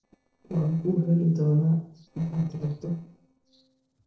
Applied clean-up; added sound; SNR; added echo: neural separator model SepFormer DNS4.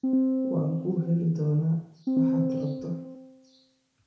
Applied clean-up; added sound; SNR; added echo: none; Piano; 0 dB; reverberation time 0.6 s.